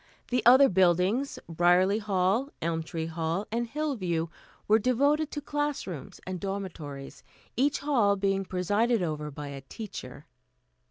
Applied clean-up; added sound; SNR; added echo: none; none; none; none.